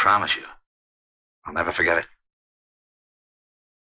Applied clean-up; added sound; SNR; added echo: neural mask model Resemble Enhance denoiser.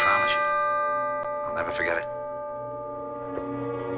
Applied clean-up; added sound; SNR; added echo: none; Bell; -4 dB; none.